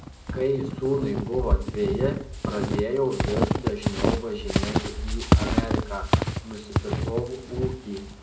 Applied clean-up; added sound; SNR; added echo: none; Squeak / Walk, footsteps; -3 dB; reverberation time 0.5 s.